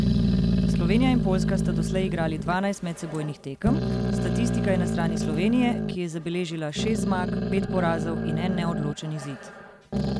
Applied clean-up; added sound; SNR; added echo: none; Growling; -2 dB; none.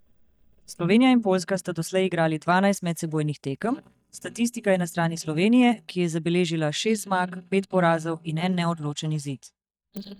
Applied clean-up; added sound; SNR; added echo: neural mask model DeepFilterNet 3.